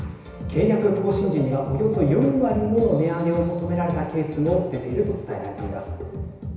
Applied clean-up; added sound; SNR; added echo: none; none; none; reverberation time 1.0 s.